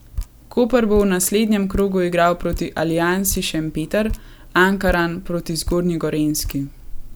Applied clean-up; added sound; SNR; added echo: none; Drip; 13 dB; none.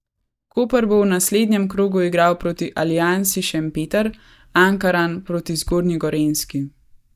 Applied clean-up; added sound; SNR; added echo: neural mask model DeepFilterNet 3.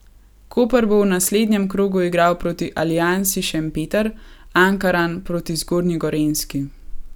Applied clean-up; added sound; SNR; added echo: none; none; none; none.